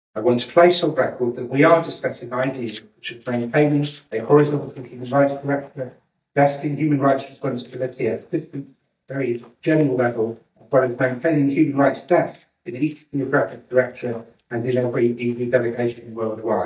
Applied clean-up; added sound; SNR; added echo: neural mask model DeepFilterNet 3.